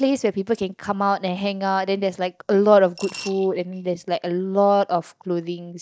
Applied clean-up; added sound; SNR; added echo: neural mask model DeepFilterNet 3.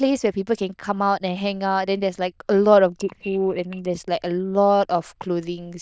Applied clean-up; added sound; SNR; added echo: neural diffusion model UNIVERSE++.